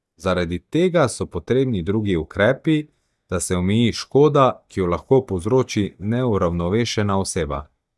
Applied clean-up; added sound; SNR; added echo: neural mask model DeepFilterNet 3.